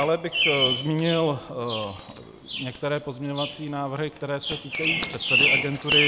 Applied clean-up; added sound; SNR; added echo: none; Bird vocalization, bird call, bird song; -1 dB; none.